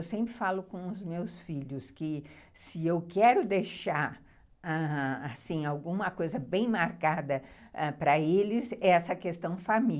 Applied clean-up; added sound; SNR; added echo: none; none; none; none.